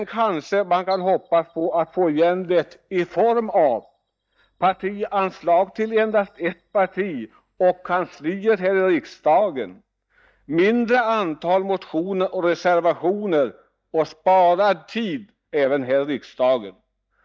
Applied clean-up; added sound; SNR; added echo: neural mask model DeepFilterNet 3.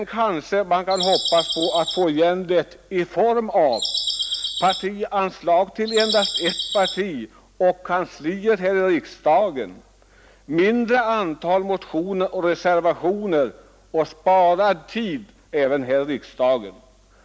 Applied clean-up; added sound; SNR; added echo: none; Bird vocalization, bird call, bird song; 4 dB; none.